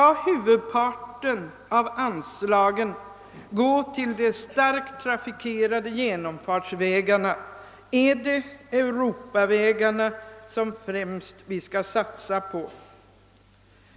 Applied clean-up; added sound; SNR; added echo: none; none; none; none.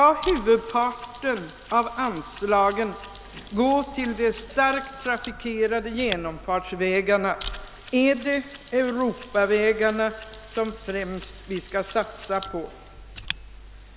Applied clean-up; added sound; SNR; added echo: none; Mechanisms; 16 dB; none.